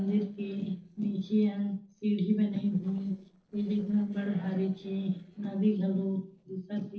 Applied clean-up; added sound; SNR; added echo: neural separator model SepFormer DNS4.